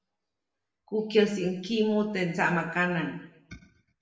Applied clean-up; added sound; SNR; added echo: none; none; none; reverberation time 0.8 s.